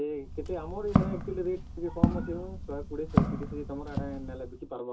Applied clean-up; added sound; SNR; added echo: none; Walk, footsteps; -5 dB; reverberation time 0.2 s.